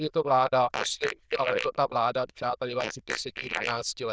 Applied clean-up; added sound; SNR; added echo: neural diffusion model UNIVERSE++.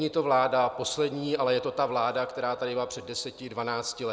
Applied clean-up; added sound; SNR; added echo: none; none; none; none.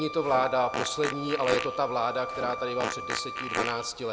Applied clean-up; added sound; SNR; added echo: none; Wind instrument, woodwind instrument + Fart; 5 dB; none.